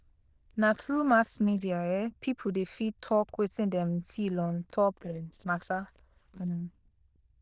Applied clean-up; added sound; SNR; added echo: neural diffusion model UNIVERSE++.